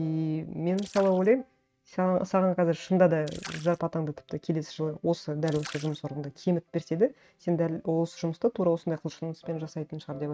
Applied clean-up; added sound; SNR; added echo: neural mask model RNNoise.